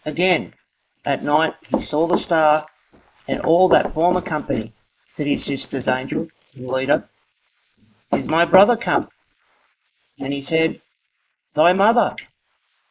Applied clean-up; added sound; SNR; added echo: neural mask model Resemble Enhance denoiser.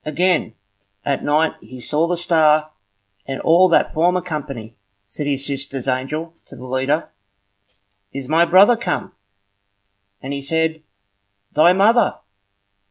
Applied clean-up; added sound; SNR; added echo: none; none; none; none.